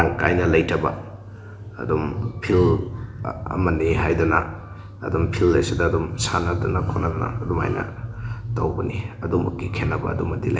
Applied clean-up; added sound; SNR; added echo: none; none; none; none.